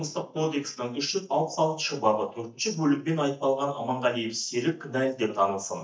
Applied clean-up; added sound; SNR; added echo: neural mask model DeepFilterNet 3.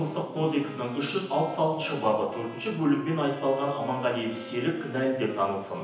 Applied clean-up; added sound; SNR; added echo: none; Wind instrument, woodwind instrument; 15 dB; reverberation time 0.9 s.